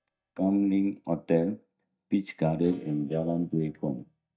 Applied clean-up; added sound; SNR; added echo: neural mask model DeepFilterNet 3.